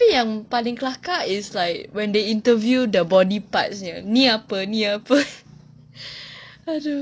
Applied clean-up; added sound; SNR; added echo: none; none; none; none.